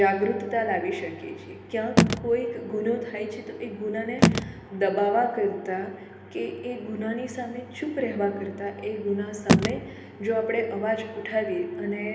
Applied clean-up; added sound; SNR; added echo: none; Telephone; -3 dB; reverberation time 1.0 s.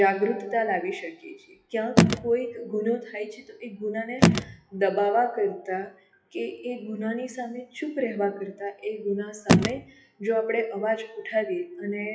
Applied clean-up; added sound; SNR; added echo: classical method WPE with log-MMSE.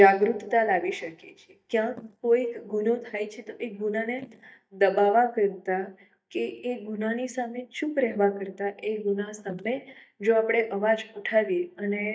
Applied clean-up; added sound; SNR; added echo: neural mask model DeepFilterNet 3.